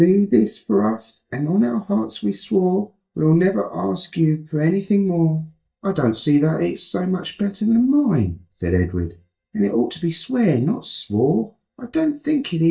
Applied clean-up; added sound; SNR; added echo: neural mask model DeepFilterNet 3.